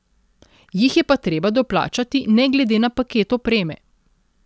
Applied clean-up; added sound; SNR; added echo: none; none; none; none.